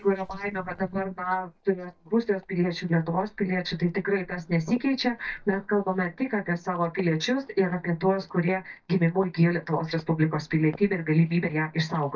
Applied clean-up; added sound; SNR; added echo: neural mask model DeepFilterNet 3.